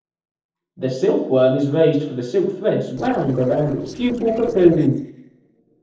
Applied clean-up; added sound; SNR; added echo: neural separator model SepFormer DNS4.